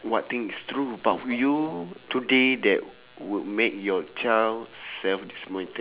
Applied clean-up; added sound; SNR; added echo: none; none; none; none.